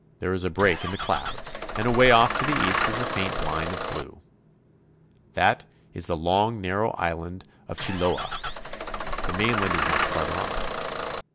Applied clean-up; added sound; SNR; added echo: none; Engine starting / Bus; 2 dB; none.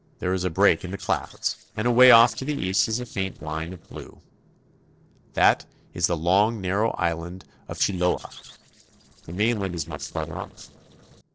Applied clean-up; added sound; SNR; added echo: neural separator model SepFormer DNS4.